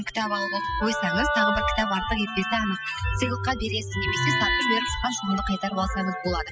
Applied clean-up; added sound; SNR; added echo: classical method spectral subtraction.